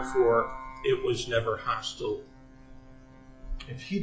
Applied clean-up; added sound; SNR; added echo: classical method log-MMSE.